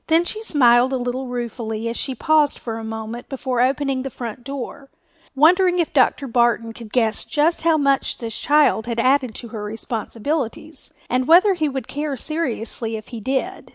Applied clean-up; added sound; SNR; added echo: none; none; none; none.